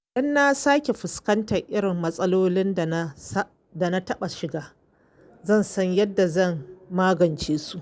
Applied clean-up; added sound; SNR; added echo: none; none; none; none.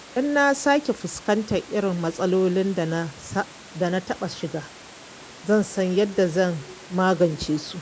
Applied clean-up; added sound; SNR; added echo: none; Water; 20 dB; none.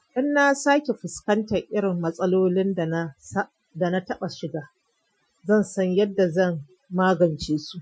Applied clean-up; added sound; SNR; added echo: classical method Wiener filter.